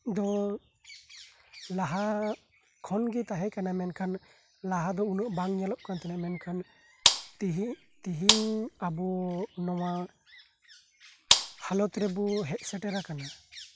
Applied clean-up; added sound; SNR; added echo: none; Gunshot, gunfire; -3 dB; none.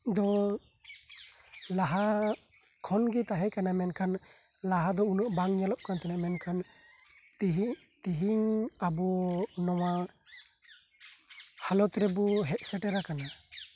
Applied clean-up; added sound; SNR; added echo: none; none; none; none.